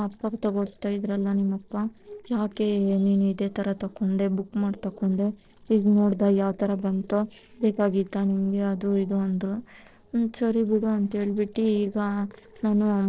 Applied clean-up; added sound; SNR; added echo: neural separator model SepFormer DNS4.